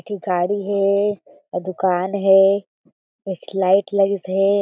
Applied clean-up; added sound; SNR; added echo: none; none; none; none.